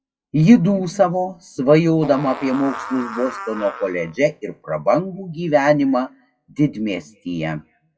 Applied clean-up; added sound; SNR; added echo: classical method WPE with log-MMSE.